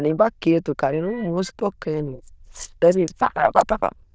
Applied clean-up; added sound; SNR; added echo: neural diffusion model UNIVERSE++.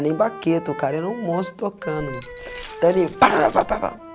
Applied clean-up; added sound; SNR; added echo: none; Glass + Wind instrument, woodwind instrument; 13 dB; none.